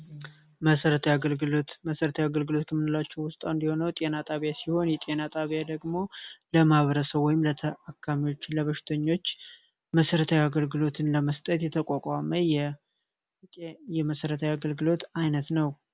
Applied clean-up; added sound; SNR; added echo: none; none; none; none.